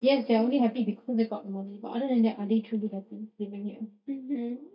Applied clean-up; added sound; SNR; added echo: neural mask model DeepFilterNet 3.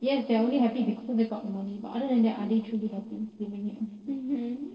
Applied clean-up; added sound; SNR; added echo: neural separator model SepFormer DNS4.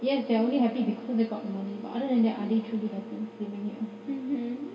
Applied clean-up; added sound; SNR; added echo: none; Wind instrument, woodwind instrument; 20 dB; reverberation time 2.3 s.